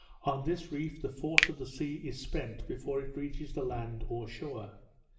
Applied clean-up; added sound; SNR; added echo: none; Finger snapping; -1 dB; reverberation time 0.7 s.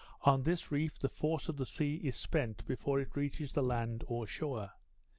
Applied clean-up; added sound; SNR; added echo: none; none; none; none.